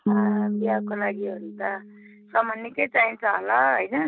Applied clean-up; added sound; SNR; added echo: neural mask model RNNoise.